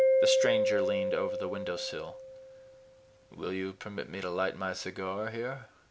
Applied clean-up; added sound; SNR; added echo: none; Mallet percussion; -3 dB; none.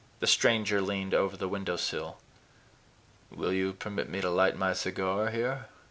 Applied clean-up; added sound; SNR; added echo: none; none; none; none.